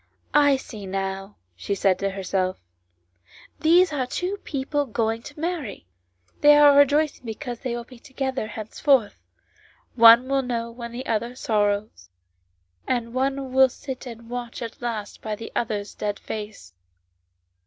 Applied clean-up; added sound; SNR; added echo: none; none; none; none.